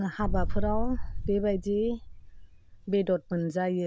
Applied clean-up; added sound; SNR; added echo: none; Boom; 1 dB; none.